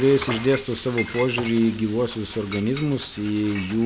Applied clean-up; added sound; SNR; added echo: none; Frying (food) + Chink, clink; 13 dB; none.